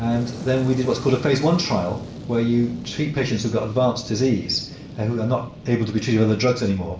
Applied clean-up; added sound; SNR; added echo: none; Fire; 15 dB; reverberation time 0.5 s.